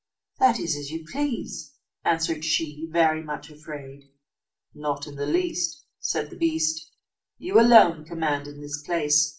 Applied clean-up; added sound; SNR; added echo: none; none; none; reverberation time 0.3 s.